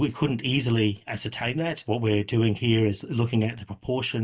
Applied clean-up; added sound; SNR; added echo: neural mask model DeepFilterNet 3.